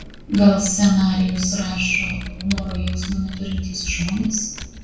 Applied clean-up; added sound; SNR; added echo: none; Computer keyboard; 13 dB; reverberation time 0.6 s.